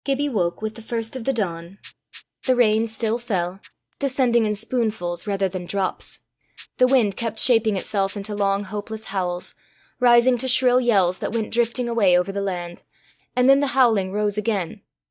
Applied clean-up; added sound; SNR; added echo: neural mask model DeepFilterNet 3.